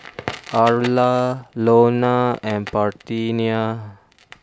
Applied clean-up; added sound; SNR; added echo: none; Crackle; 18 dB; none.